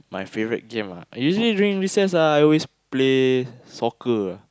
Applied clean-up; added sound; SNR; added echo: none; none; none; none.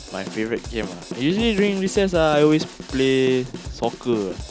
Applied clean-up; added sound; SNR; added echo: none; Drum / Drum kit; 13 dB; none.